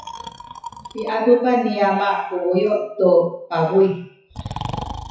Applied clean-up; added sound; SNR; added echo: classical method WPE with log-MMSE.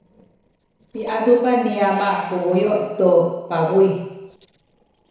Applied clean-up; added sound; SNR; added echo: neural separator model SepFormer DNS4.